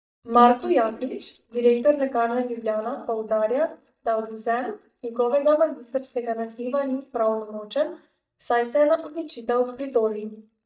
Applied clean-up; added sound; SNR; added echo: neural mask model DeepFilterNet 3.